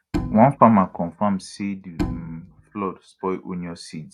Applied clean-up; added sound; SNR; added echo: none; Bowed string instrument; 10 dB; none.